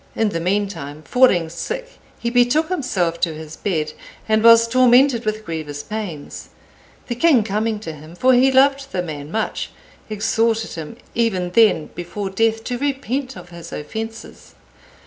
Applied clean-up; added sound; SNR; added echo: none; none; none; none.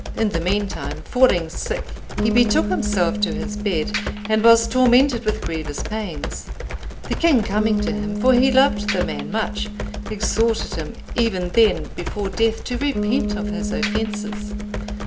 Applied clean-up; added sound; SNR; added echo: none; Computer keyboard + Bass guitar; 3 dB; none.